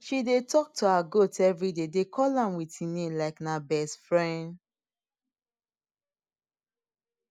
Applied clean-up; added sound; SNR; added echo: none; none; none; none.